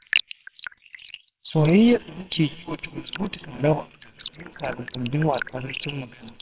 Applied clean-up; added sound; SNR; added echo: neural separator model SepFormer WHAMR!.